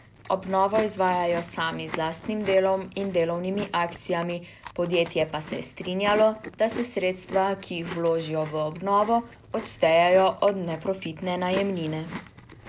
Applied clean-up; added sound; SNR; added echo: none; Chewing, mastication; 15 dB; none.